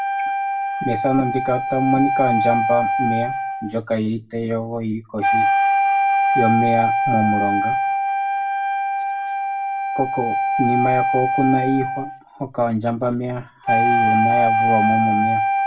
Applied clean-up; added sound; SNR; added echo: none; Wind instrument, woodwind instrument; -3 dB; reverberation time 0.2 s.